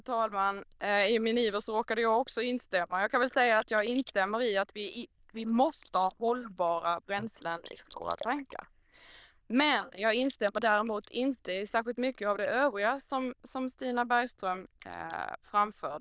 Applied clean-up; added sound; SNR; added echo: neural diffusion model UNIVERSE++.